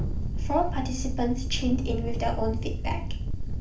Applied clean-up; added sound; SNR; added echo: none; Thunder; -3 dB; reverberation time 0.4 s.